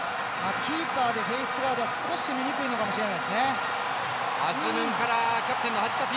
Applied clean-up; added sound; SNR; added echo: none; none; none; none.